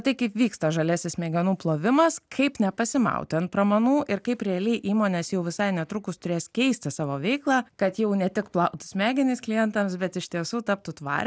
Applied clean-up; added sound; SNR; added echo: none; none; none; none.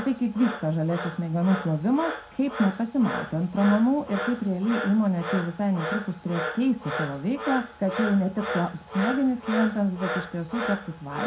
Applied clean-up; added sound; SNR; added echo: none; Frog; 8 dB; reverberation time 0.2 s.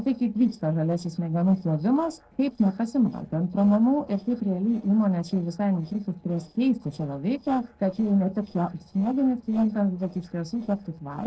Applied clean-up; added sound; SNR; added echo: neural separator model SepFormer DNS4.